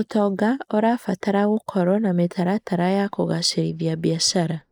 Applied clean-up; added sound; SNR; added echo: neural mask model Resemble Enhance denoiser.